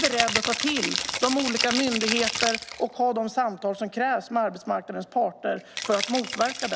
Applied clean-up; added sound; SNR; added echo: none; Rattle (instrument); 4 dB; none.